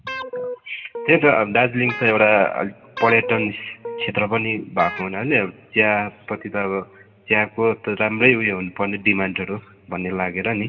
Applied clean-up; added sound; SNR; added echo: none; Guitar; 11 dB; reverberation time 2.4 s.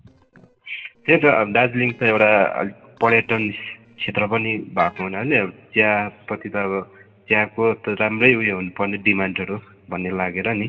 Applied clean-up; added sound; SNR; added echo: neural separator model SepFormer DNS4.